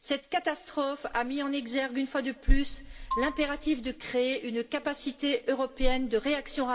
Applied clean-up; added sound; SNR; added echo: none; Marimba, xylophone; 11 dB; reverberation time 3.0 s.